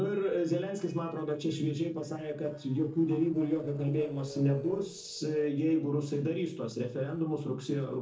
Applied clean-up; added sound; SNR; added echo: neural separator model SepFormer DNS4.